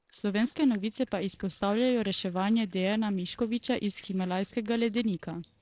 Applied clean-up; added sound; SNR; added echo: neural separator model SepFormer DNS4.